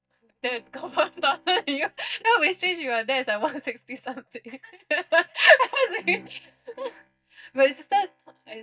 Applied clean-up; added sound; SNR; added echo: neural mask model DeepFilterNet 3.